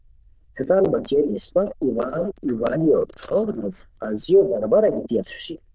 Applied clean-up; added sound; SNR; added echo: neural diffusion model UNIVERSE++.